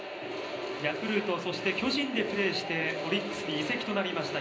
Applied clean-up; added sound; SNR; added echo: none; none; none; reverberation time 0.5 s.